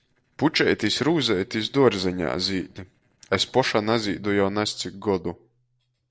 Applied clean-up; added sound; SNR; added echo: neural separator model SepFormer DNS4.